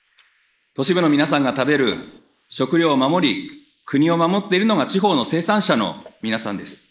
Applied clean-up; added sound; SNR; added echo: neural mask model Resemble Enhance denoiser.